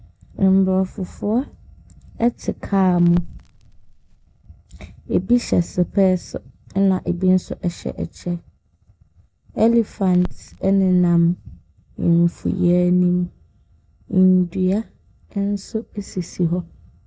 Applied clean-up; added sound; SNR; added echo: none; Crackle; 17 dB; none.